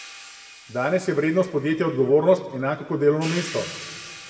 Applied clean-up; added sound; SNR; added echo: none; Hi-hat; 17 dB; reverberation time 1.4 s.